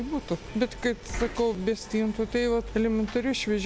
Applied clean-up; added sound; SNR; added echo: none; Knock; 14 dB; none.